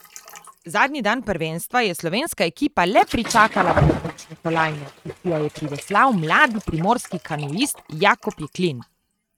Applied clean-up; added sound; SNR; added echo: neural mask model RNNoise.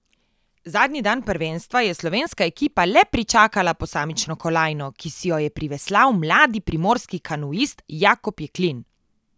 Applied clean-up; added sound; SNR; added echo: none; none; none; none.